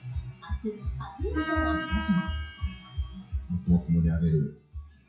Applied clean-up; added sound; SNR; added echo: classical method WPE with log-MMSE.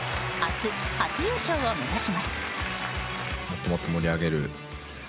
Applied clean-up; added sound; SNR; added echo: none; none; none; none.